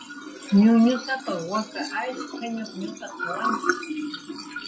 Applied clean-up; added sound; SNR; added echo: classical method WPE with log-MMSE.